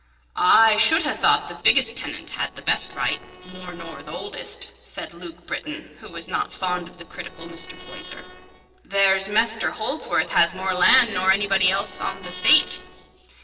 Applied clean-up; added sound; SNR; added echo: neural separator model SepFormer DNS4.